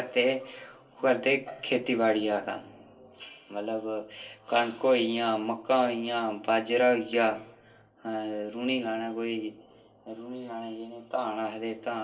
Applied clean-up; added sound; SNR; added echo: none; none; none; reverberation time 0.2 s.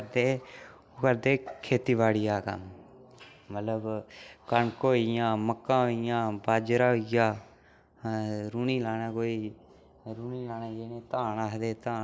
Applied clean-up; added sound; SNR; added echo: none; none; none; none.